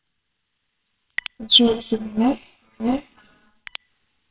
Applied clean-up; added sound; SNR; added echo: neural separator model SepFormer WHAMR!.